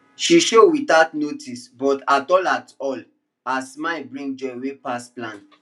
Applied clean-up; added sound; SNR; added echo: none; none; none; none.